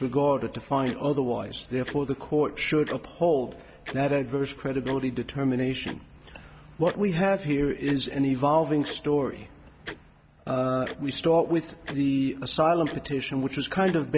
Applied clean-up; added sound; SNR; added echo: none; Tick-tock; 20 dB; none.